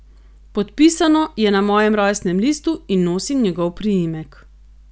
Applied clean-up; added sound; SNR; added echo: none; none; none; none.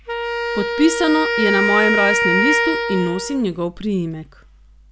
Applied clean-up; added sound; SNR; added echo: none; Wind instrument, woodwind instrument; 0 dB; none.